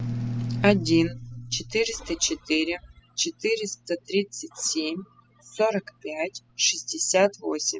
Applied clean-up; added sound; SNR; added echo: classical method spectral subtraction.